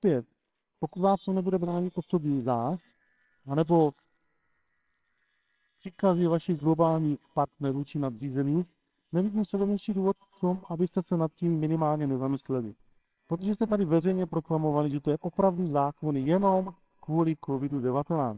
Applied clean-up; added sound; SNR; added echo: neural separator model SepFormer WHAMR!.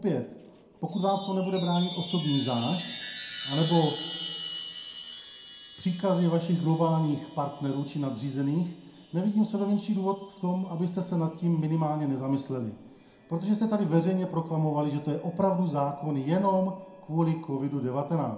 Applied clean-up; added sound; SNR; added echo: none; Chime; 16 dB; reverberation time 0.4 s.